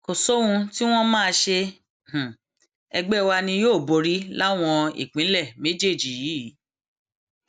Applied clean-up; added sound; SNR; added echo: none; none; none; none.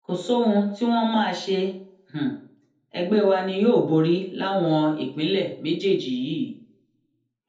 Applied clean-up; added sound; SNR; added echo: none; none; none; reverberation time 0.5 s.